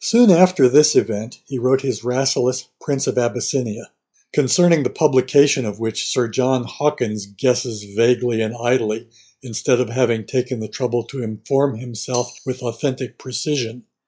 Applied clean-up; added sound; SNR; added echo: classical method log-MMSE.